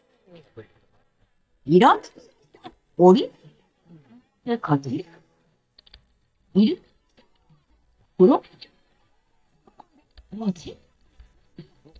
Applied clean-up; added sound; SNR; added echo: neural mask model DeepFilterNet 3.